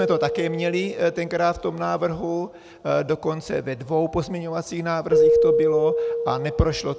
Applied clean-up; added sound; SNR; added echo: none; Keyboard (musical); 1 dB; none.